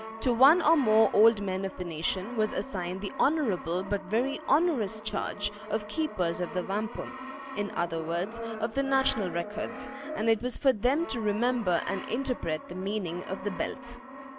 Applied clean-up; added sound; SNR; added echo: none; Brass instrument; 12 dB; none.